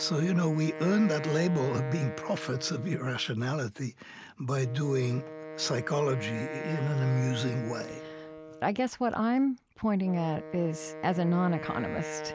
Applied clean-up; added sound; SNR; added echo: none; Wind instrument, woodwind instrument; 11 dB; none.